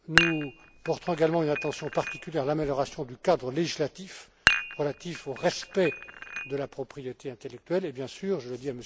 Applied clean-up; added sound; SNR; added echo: none; Dishes, pots, and pans; 1 dB; none.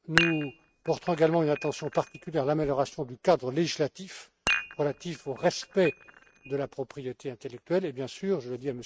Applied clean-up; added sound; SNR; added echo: neural mask model RNNoise.